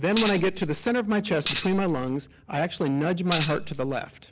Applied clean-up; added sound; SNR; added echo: none; Tambourine; 7 dB; none.